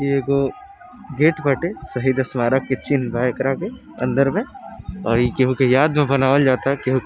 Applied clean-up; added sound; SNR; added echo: none; none; none; none.